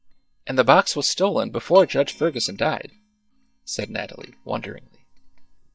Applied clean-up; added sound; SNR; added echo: neural mask model DeepFilterNet 3.